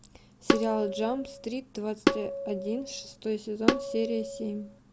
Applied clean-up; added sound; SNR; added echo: none; Tabla; -2 dB; none.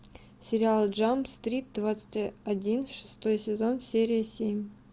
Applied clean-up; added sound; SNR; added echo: none; none; none; none.